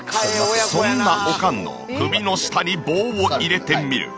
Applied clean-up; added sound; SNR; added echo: none; none; none; none.